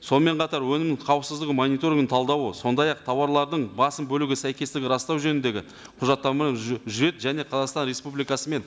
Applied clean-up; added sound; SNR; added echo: none; none; none; none.